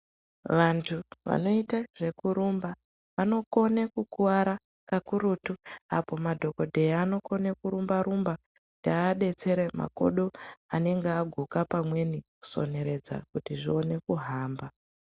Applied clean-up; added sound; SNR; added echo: none; none; none; none.